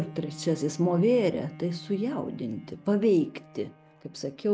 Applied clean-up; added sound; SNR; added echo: none; Bowed string instrument; 18 dB; none.